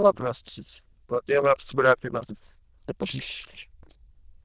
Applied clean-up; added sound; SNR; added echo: neural diffusion model UNIVERSE++.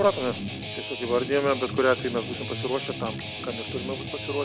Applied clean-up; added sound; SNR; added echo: none; Guitar; 7 dB; none.